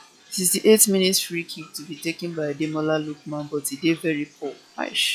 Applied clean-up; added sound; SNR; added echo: classical method log-MMSE.